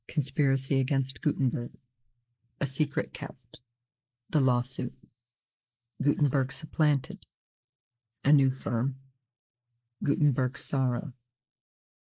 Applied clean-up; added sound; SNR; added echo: neural mask model Resemble Enhance denoiser.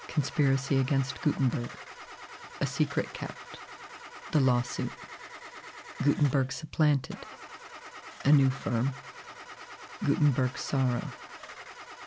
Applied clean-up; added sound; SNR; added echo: none; Engine starting / Car; 15 dB; none.